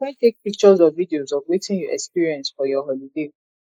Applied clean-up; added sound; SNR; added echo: neural mask model Resemble Enhance denoiser.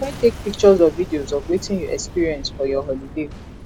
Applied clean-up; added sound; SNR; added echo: none; Boom; 14 dB; none.